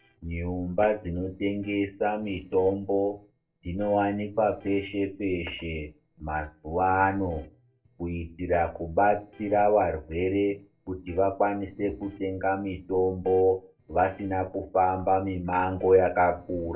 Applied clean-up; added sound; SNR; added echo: neural separator model SepFormer DNS4.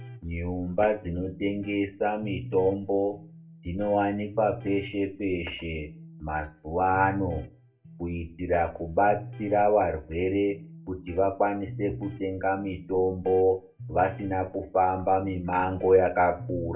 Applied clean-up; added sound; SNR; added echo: none; Electric guitar; 17 dB; reverberation time 0.3 s.